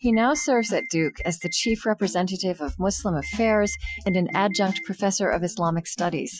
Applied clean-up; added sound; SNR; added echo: classical method Wiener filter.